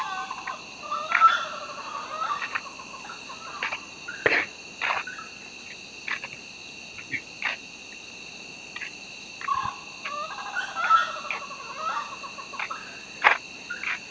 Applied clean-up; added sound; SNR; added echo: none; Cricket; -2 dB; none.